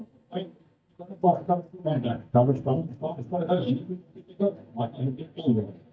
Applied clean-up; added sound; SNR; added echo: neural mask model DeepFilterNet 3.